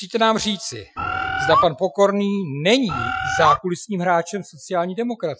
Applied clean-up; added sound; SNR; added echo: classical method Wiener filter.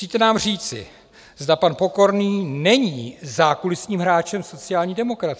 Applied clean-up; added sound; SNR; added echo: none; none; none; none.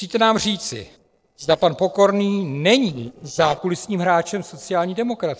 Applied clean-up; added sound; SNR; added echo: neural separator model SepFormer DNS4.